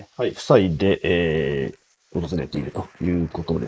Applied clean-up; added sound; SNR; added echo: neural mask model Resemble Enhance denoiser.